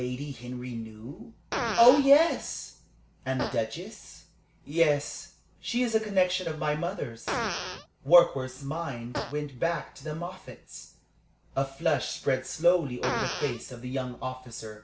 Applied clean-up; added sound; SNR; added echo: none; Fart; 11 dB; none.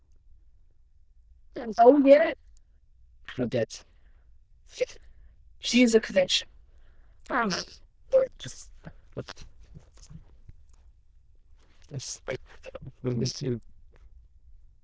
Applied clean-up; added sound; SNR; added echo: neural diffusion model UNIVERSE++.